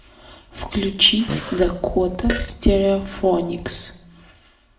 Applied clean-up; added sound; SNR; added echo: none; Fart; 9 dB; reverberation time 0.6 s.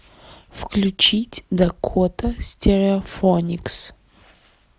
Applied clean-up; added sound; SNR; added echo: none; none; none; none.